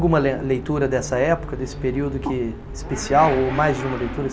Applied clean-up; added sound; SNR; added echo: none; Motorcycle / Accelerating, revving, vroom; 9 dB; none.